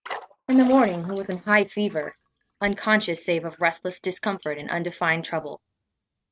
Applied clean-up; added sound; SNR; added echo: neural mask model RNNoise.